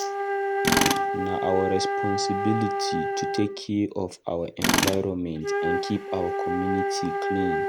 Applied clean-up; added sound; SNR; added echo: none; Tools + Wind instrument, woodwind instrument; -3 dB; none.